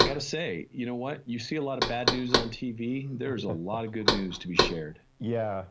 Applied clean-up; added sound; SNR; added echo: none; Knock; -1 dB; none.